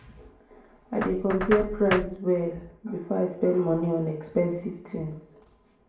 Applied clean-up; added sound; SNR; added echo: none; Knock; 11 dB; reverberation time 0.5 s.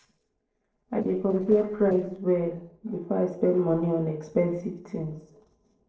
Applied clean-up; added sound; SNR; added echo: neural separator model SepFormer DNS4.